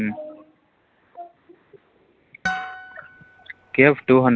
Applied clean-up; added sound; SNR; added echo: none; Harp; 10 dB; none.